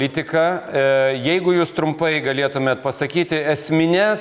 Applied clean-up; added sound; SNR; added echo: none; none; none; none.